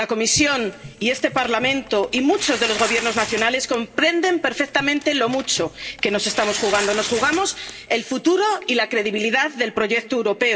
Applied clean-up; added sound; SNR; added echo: none; Tearing; 12 dB; reverberation time 0.4 s.